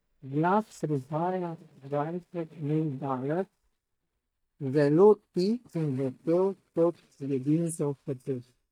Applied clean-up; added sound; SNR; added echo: neural mask model DeepFilterNet 3.